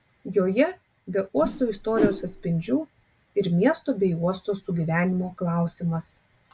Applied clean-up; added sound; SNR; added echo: none; Whoosh, swoosh, swish; 4 dB; none.